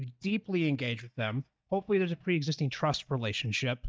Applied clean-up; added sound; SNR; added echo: neural mask model DeepFilterNet 3.